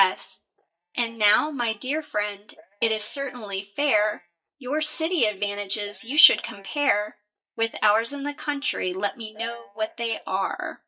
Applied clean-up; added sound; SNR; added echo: neural mask model DeepFilterNet 3.